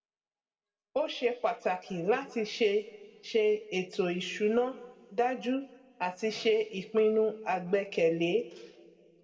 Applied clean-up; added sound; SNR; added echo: none; none; none; reverberation time 1.6 s.